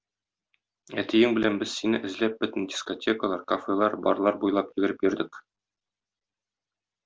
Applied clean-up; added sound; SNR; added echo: none; none; none; none.